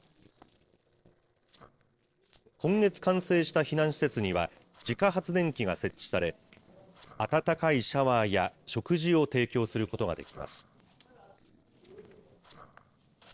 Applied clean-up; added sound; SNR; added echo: neural separator model SepFormer DNS4.